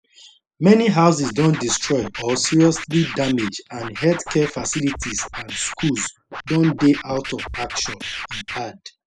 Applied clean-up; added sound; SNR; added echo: neural mask model Resemble Enhance denoiser.